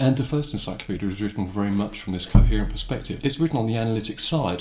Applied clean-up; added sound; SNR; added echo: none; Bass drum; -5 dB; reverberation time 0.6 s.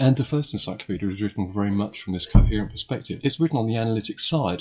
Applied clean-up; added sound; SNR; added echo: classical method WPE with log-MMSE.